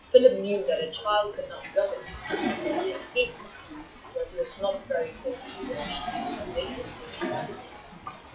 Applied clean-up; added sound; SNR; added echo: classical method WPE with log-MMSE.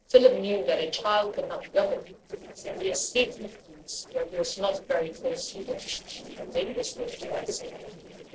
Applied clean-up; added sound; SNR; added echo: neural separator model SepFormer DNS4.